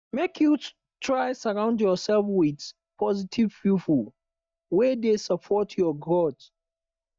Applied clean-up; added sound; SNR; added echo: neural mask model DeepFilterNet 3.